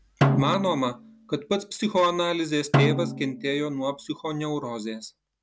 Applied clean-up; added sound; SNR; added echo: none; Snare drum; 2 dB; none.